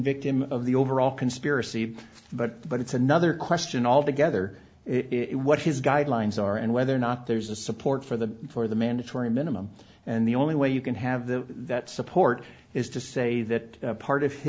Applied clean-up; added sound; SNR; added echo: none; none; none; none.